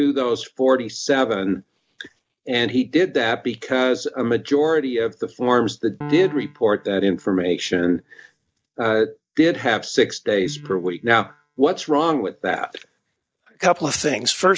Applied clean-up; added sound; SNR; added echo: neural mask model DeepFilterNet 3.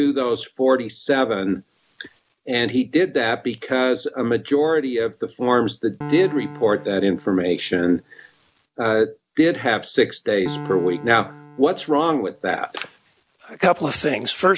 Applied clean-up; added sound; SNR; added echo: none; Piano; 17 dB; none.